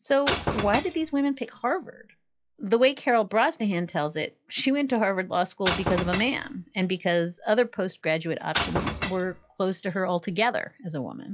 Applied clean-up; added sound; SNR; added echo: classical method log-MMSE.